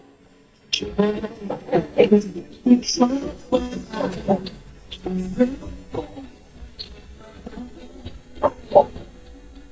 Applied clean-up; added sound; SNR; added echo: neural mask model DeepFilterNet 3.